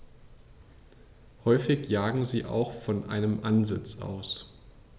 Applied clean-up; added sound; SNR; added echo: none; none; none; none.